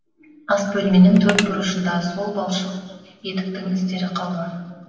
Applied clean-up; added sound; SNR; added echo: none; Telephone; 10 dB; reverberation time 1.3 s.